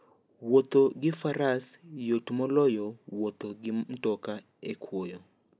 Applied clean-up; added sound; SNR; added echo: none; none; none; none.